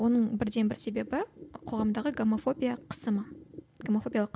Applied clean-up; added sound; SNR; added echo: none; none; none; none.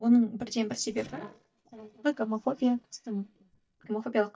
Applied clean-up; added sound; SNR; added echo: neural mask model DeepFilterNet 3.